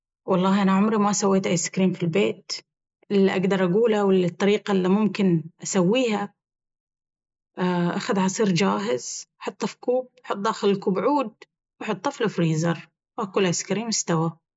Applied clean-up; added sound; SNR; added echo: neural mask model Resemble Enhance denoiser.